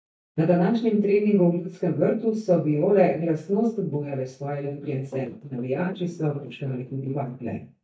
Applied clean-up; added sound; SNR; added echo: neural mask model DeepFilterNet 3.